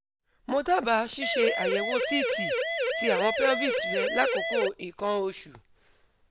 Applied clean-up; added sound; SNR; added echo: none; Siren; -1 dB; none.